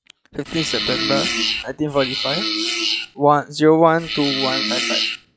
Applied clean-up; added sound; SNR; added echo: classical method log-MMSE.